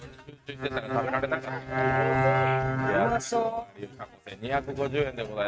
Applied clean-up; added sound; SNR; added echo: neural mask model RNNoise.